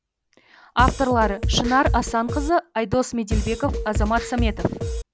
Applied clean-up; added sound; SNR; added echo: none; Drum kit; 2 dB; none.